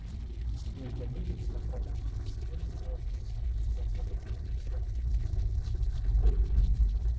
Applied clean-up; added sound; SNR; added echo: neural separator model SepFormer DNS4.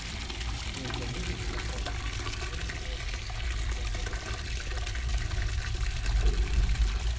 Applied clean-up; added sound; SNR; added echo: none; Liquid; 9 dB; reverberation time 1.1 s.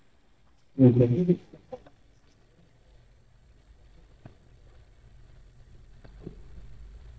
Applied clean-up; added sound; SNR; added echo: neural mask model DeepFilterNet 3.